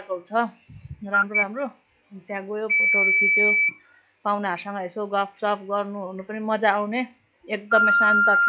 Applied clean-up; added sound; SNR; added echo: classical method log-MMSE.